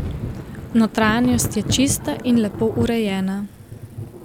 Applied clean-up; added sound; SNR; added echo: none; Thunder / Rain; 7 dB; none.